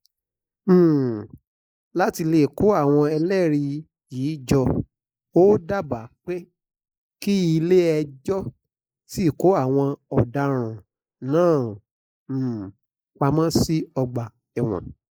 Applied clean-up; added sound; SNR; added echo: neural mask model Resemble Enhance denoiser.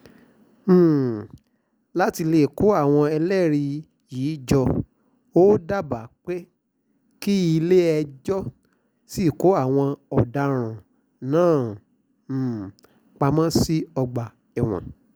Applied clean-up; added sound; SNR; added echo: none; none; none; none.